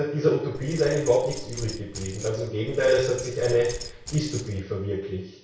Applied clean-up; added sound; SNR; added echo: none; Keys jangling; 12 dB; reverberation time 0.6 s.